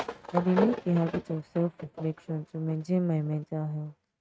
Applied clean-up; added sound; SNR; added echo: neural mask model RNNoise.